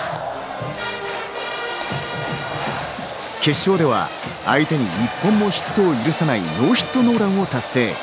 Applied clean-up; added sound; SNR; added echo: none; Electric guitar; 18 dB; none.